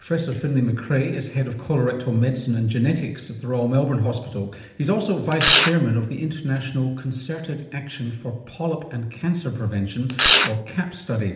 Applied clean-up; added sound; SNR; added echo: none; Domestic sounds, home sounds; -3 dB; reverberation time 0.8 s.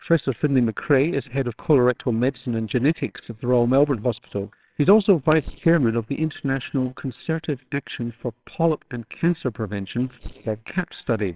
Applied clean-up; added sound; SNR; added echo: neural separator model SepFormer WHAMR!.